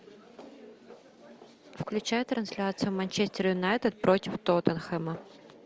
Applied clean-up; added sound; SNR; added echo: none; none; none; none.